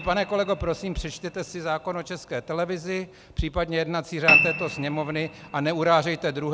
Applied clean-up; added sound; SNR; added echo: none; Piano; 4 dB; none.